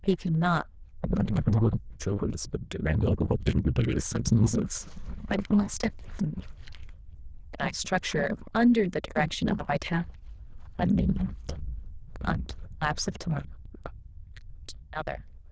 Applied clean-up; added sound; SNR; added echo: neural diffusion model UNIVERSE++.